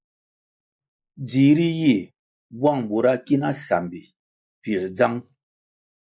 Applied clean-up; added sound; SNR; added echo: neural mask model Resemble Enhance denoiser.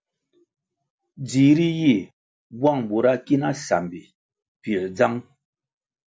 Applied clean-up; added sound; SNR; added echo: none; none; none; none.